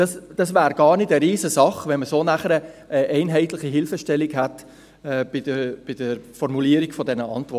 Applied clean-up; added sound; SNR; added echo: none; none; none; none.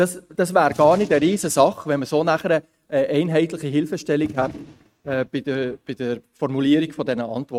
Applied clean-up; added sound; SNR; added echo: neural mask model RNNoise.